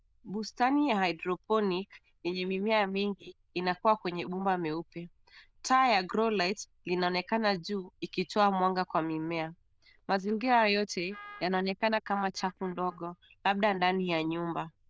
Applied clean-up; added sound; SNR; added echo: neural diffusion model UNIVERSE++.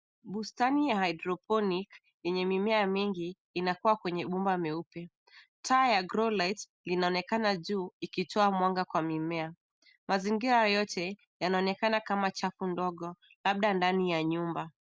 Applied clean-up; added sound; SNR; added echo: none; none; none; none.